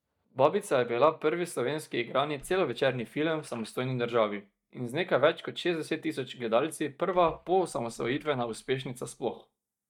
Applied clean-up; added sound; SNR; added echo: neural mask model DeepFilterNet 3.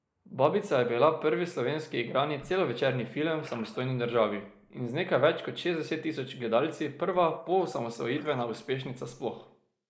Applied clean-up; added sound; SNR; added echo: neural mask model Resemble Enhance denoiser.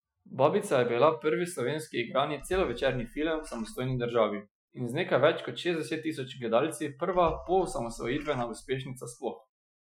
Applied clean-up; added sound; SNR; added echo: classical method Wiener filter.